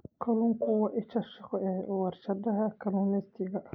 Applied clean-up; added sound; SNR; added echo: neural mask model Resemble Enhance denoiser.